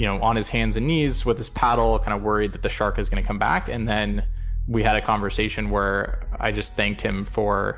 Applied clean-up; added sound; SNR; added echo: none; none; none; none.